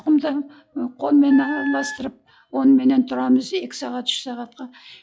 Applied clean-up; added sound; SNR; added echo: classical method log-MMSE.